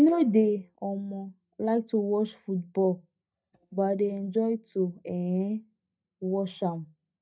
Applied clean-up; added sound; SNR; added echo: neural mask model DeepFilterNet 3.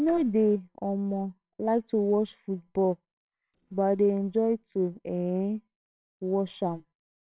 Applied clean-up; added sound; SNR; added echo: neural separator model SepFormer WHAMR!.